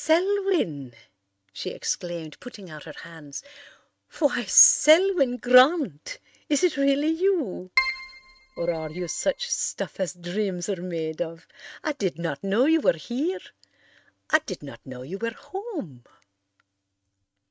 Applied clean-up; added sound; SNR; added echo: neural mask model RNNoise.